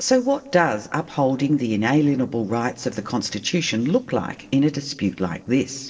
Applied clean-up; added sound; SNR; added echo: neural separator model SepFormer DNS4.